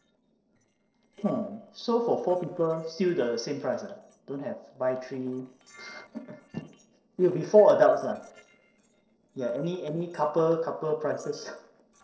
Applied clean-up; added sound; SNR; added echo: neural separator model SepFormer DNS4.